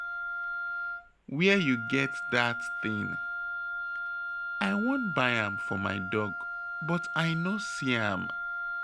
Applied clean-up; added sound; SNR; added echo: none; Wind instrument, woodwind instrument; 3 dB; none.